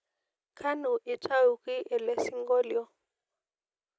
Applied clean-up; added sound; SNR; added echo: none; none; none; none.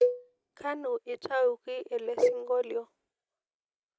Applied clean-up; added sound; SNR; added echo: none; Cowbell; 0 dB; none.